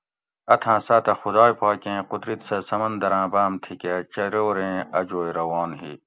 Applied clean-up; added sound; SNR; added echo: none; none; none; none.